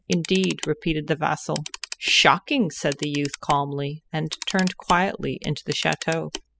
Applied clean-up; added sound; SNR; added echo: classical method spectral subtraction.